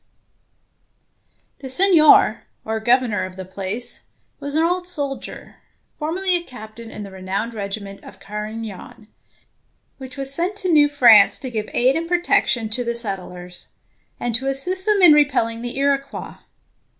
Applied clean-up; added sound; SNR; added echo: none; none; none; none.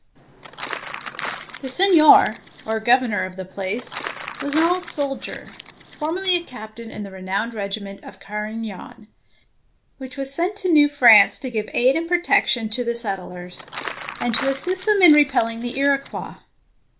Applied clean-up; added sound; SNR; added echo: none; Crumpling, crinkling; 13 dB; none.